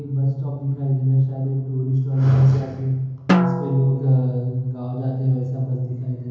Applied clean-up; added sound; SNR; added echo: none; Drum; 4 dB; reverberation time 1.0 s.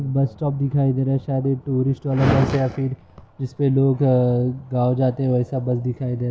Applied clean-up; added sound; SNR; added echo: none; none; none; none.